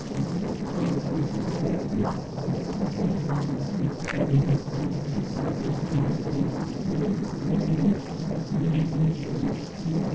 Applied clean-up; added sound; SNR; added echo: neural separator model SepFormer DNS4.